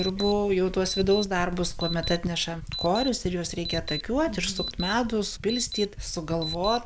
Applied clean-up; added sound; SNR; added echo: none; Alarm; 11 dB; none.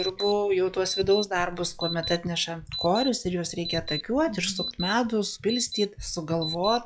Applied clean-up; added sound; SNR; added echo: classical method log-MMSE.